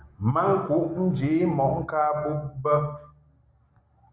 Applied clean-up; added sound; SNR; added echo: none; none; none; none.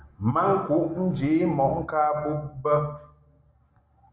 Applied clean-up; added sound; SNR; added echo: none; none; none; reverberation time 0.3 s.